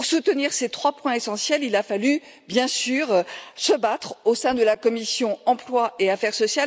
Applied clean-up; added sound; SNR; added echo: none; none; none; none.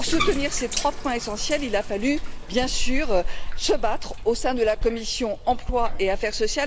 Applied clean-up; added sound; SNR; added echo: none; Bathtub (filling or washing); 1 dB; none.